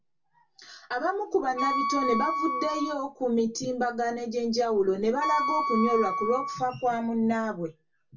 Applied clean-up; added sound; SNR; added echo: none; Wind instrument, woodwind instrument; 3 dB; reverberation time 0.1 s.